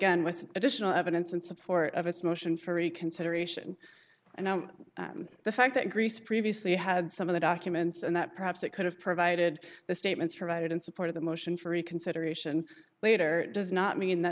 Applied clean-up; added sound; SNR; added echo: none; none; none; none.